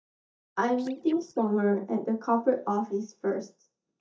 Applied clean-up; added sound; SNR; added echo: neural mask model DeepFilterNet 3.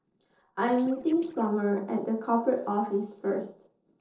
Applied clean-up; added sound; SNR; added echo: neural separator model SepFormer DNS4.